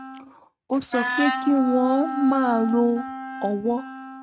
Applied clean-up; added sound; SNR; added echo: neural mask model RNNoise.